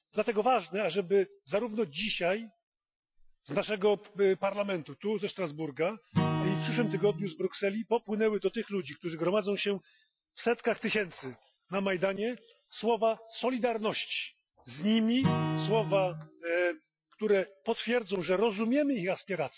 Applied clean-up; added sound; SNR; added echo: classical method Wiener filter.